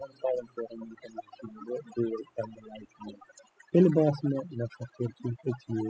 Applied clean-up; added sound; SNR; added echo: classical method spectral subtraction.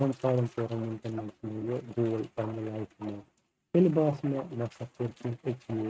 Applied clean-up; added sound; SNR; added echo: neural mask model RNNoise.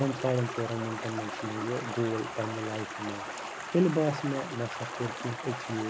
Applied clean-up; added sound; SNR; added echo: none; Stream; 6 dB; none.